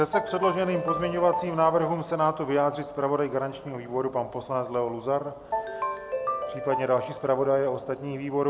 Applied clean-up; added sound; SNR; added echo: none; Ringtone; 6 dB; none.